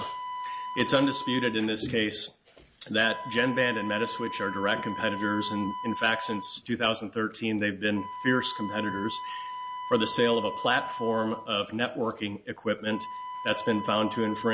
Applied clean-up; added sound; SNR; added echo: none; Wind instrument, woodwind instrument; 9 dB; none.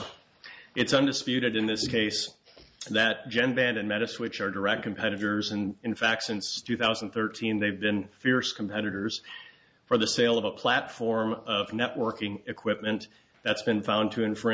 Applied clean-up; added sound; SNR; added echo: none; none; none; none.